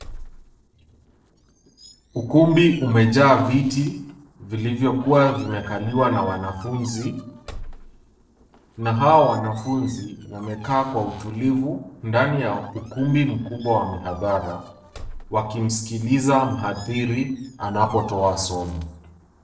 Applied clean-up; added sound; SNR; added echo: neural separator model SepFormer DNS4.